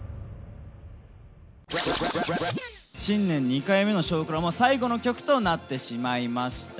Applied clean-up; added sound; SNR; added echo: none; none; none; none.